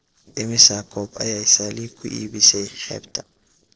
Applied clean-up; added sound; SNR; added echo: neural separator model SepFormer DNS4.